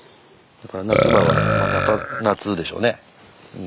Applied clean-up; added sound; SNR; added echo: none; Burping, eructation; -1 dB; none.